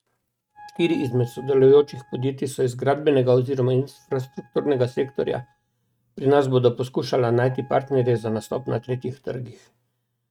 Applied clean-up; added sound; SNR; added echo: neural mask model RNNoise.